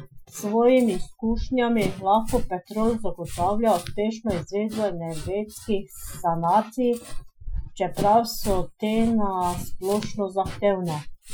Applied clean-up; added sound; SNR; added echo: classical method Wiener filter.